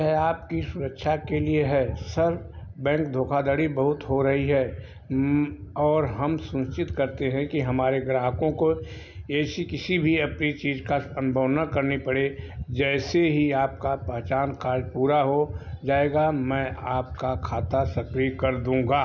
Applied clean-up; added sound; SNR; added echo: none; none; none; none.